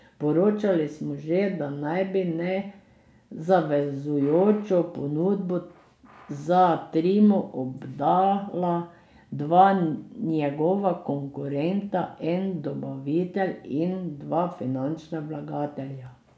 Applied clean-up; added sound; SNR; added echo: none; none; none; none.